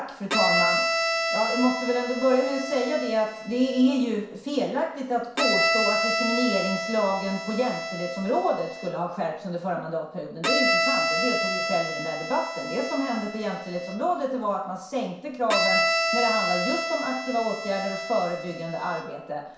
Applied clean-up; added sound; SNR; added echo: none; Bowed string instrument; 1 dB; reverberation time 0.6 s.